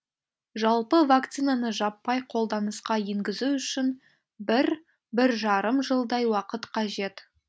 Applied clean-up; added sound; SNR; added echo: none; none; none; none.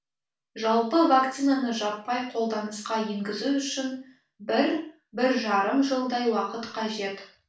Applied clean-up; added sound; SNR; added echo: none; none; none; reverberation time 0.4 s.